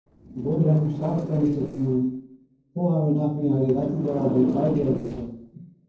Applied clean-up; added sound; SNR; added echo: neural separator model SepFormer DNS4.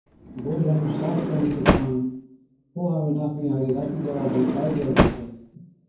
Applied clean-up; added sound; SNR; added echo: none; Sliding door; 0 dB; reverberation time 0.9 s.